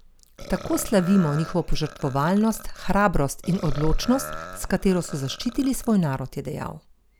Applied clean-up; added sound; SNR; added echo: none; Burping, eructation; 16 dB; none.